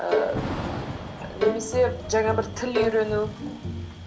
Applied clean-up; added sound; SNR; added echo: none; Thunder / Rain + Bowed string instrument; 3 dB; none.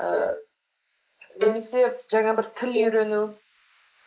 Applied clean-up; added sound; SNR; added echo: neural mask model Resemble Enhance denoiser.